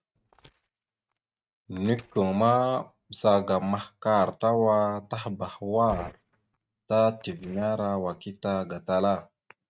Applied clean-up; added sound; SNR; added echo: neural mask model RNNoise.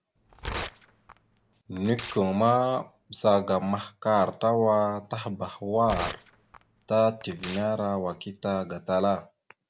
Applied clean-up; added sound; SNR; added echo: none; Tearing; 15 dB; none.